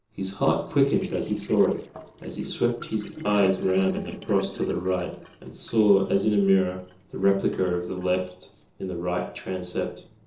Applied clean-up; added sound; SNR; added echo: neural separator model SepFormer DNS4.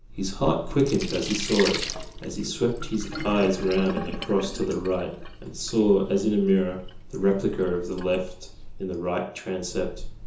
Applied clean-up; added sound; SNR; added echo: none; Sink (filling or washing); 9 dB; reverberation time 0.6 s.